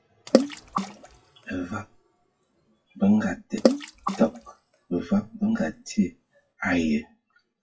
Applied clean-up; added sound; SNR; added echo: classical method WPE with log-MMSE.